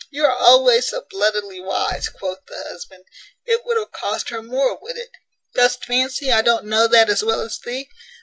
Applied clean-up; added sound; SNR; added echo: none; Slam; 19 dB; none.